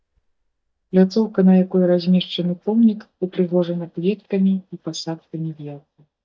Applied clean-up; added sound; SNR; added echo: neural mask model DeepFilterNet 3.